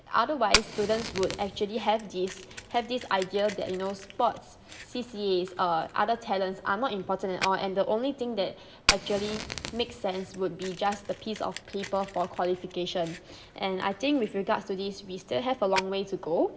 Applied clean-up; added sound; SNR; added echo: none; Fire; 9 dB; reverberation time 1.8 s.